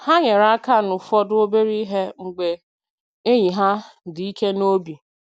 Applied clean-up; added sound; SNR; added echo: none; none; none; none.